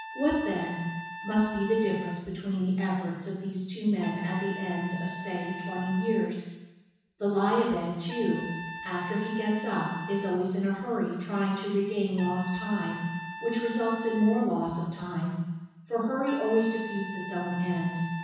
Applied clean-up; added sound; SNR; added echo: none; Trumpet; 13 dB; reverberation time 1.1 s.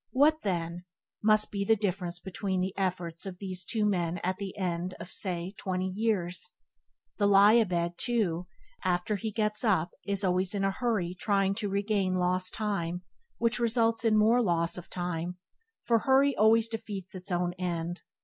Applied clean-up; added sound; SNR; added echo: none; none; none; none.